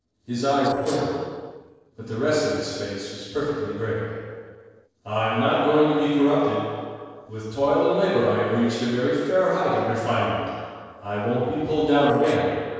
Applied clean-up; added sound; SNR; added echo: neural separator model SepFormer DNS4.